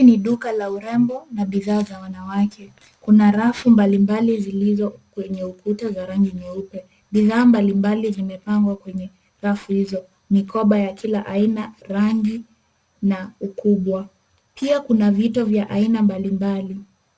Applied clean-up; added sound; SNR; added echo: none; none; none; none.